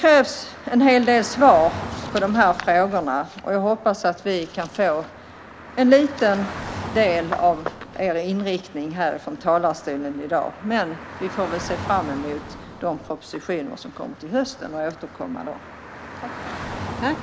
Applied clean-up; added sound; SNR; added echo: none; Traffic noise, roadway noise / Car; 14 dB; none.